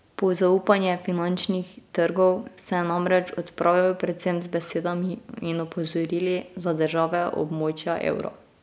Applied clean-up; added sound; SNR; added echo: none; none; none; none.